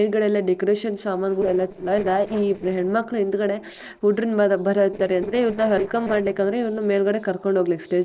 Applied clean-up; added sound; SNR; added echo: neural separator model SepFormer DNS4.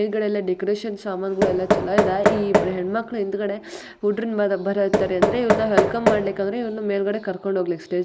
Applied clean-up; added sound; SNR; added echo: none; Knock; 1 dB; none.